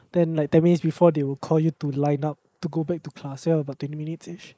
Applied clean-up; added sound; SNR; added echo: neural mask model Resemble Enhance denoiser.